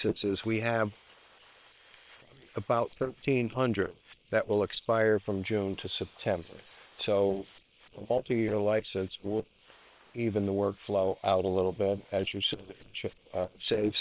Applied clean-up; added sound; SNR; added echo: neural separator model SepFormer WHAM!.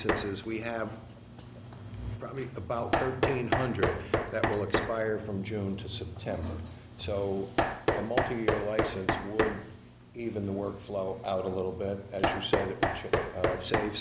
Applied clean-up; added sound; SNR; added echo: none; Knock; 0 dB; none.